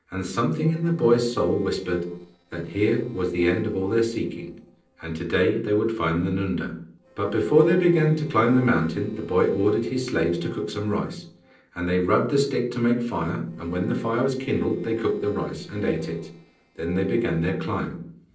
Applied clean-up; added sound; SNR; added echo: neural separator model SepFormer DNS4.